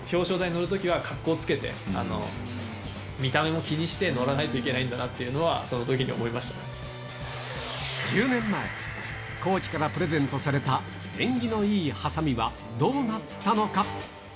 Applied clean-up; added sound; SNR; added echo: none; none; none; none.